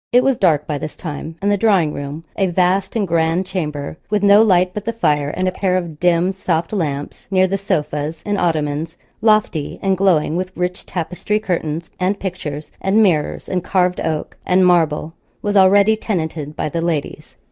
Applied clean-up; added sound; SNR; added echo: neural mask model DeepFilterNet 3.